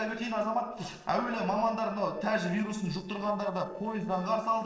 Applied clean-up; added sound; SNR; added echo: neural separator model SepFormer DNS4.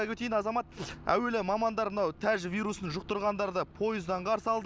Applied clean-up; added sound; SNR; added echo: none; none; none; none.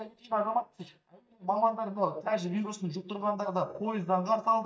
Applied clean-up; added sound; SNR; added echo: neural mask model DeepFilterNet 3.